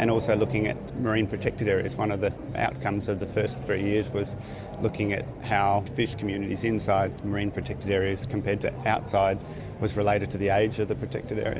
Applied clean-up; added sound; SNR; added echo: none; none; none; none.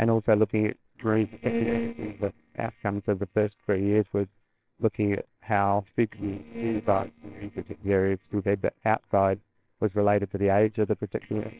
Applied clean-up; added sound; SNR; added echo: neural separator model SepFormer WHAMR!.